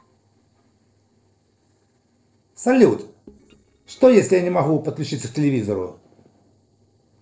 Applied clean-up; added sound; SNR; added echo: neural separator model SepFormer DNS4.